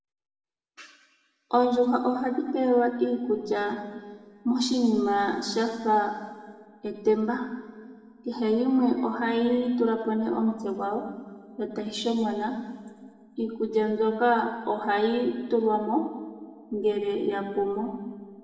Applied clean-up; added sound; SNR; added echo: none; none; none; reverberation time 1.4 s.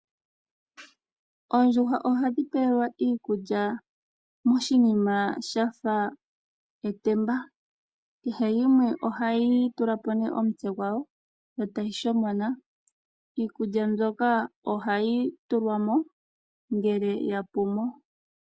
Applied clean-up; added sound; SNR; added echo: none; none; none; none.